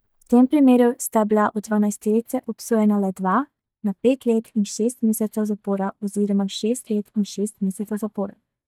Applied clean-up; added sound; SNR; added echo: neural mask model DeepFilterNet 3.